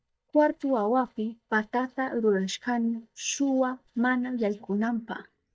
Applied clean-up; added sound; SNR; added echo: neural mask model DeepFilterNet 3.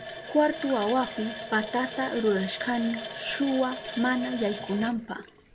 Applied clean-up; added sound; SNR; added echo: none; Water tap, faucet; 10 dB; none.